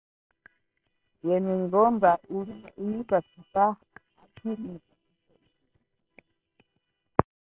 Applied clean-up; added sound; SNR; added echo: neural separator model SepFormer WHAM!.